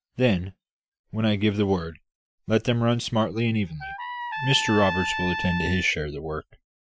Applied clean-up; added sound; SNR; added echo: classical method Wiener filter.